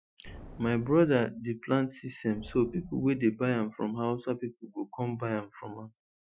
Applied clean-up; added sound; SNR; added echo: classical method Wiener filter.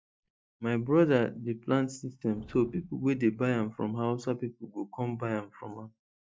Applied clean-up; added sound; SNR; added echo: neural mask model DeepFilterNet 3.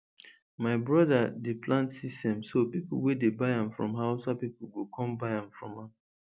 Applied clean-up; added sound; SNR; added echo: none; none; none; none.